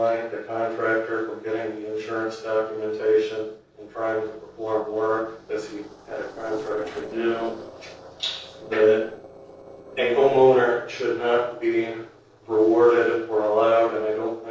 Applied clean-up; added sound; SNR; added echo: neural separator model SepFormer DNS4.